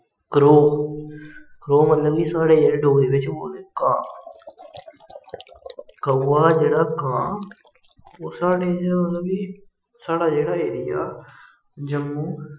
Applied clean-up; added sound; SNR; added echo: classical method Wiener filter.